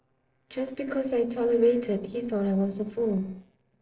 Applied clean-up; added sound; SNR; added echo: neural separator model SepFormer DNS4.